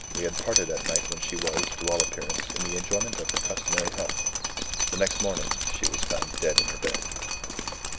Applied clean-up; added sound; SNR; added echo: none; Drip; -4 dB; none.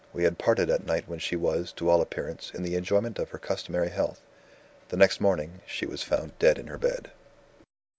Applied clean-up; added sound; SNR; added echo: none; none; none; none.